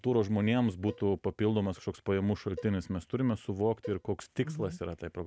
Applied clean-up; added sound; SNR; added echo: none; Cowbell; 20 dB; none.